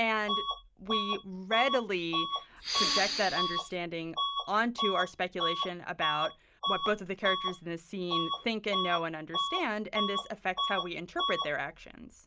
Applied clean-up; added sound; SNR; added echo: none; Bus / Alarm + Respiratory sounds; 1 dB; none.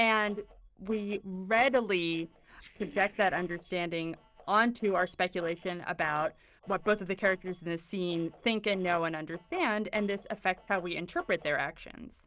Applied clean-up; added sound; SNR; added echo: neural separator model SepFormer DNS4.